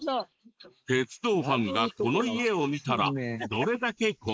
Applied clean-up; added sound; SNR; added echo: neural mask model Resemble Enhance denoiser.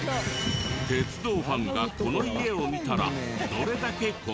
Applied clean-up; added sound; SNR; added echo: none; Knock + Wind / Ocean / Boat, Water vehicle; 9 dB; none.